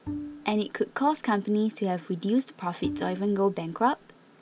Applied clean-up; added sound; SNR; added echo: none; Bowed string instrument; 12 dB; none.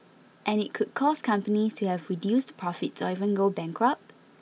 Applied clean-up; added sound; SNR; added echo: none; none; none; none.